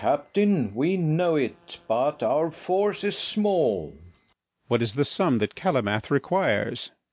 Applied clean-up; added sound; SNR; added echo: none; none; none; none.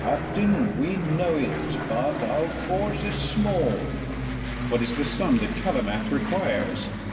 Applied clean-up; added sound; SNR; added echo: none; Aircraft; 3 dB; reverberation time 2.1 s.